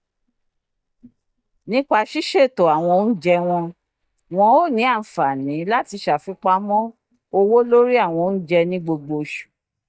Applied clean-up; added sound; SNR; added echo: neural mask model DeepFilterNet 3.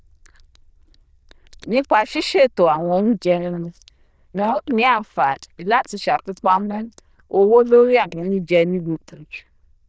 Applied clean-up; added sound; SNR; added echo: neural diffusion model UNIVERSE++.